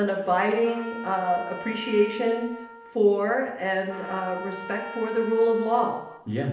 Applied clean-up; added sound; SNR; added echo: none; Trumpet; 15 dB; reverberation time 0.8 s.